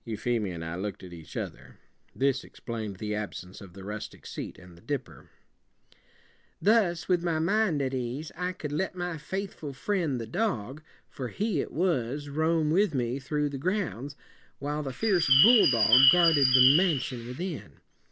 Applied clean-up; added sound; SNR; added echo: none; Bird; -4 dB; none.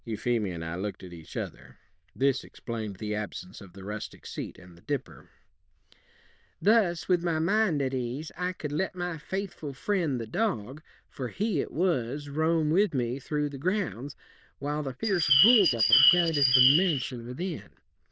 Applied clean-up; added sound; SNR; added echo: neural diffusion model UNIVERSE++.